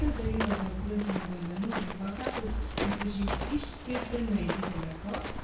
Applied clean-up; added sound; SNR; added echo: none; Walk, footsteps; 4 dB; reverberation time 0.6 s.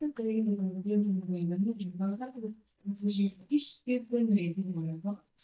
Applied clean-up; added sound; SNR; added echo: neural mask model DeepFilterNet 3.